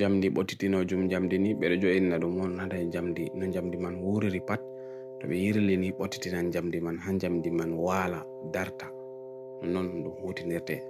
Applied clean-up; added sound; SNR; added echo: none; Wind instrument, woodwind instrument; 12 dB; none.